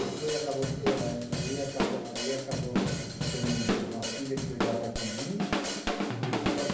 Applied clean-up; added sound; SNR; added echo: none; Drum / Drum kit; -3 dB; reverberation time 0.8 s.